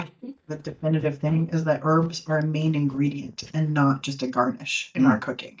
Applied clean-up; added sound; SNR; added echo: neural mask model DeepFilterNet 3.